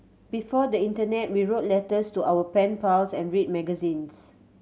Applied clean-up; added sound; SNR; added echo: none; none; none; none.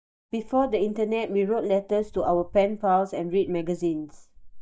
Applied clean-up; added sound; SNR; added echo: neural mask model DeepFilterNet 3.